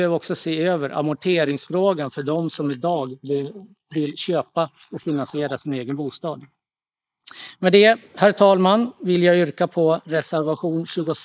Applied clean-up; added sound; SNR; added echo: neural mask model Resemble Enhance denoiser.